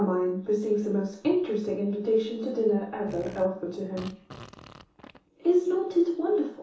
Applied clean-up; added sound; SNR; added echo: none; Fart; 19 dB; reverberation time 1.2 s.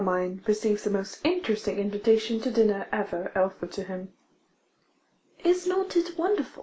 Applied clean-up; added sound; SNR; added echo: none; none; none; none.